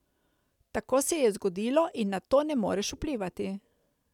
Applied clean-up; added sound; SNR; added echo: none; none; none; none.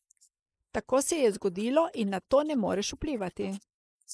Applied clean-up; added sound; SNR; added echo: neural mask model Resemble Enhance denoiser.